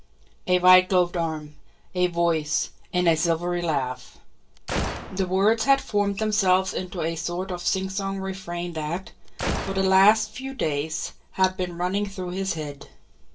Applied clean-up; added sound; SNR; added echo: none; Gunshot, gunfire; 10 dB; reverberation time 0.2 s.